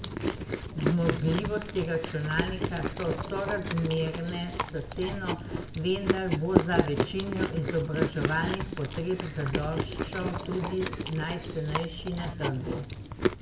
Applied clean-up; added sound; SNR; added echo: none; Chewing, mastication; 1 dB; reverberation time 0.7 s.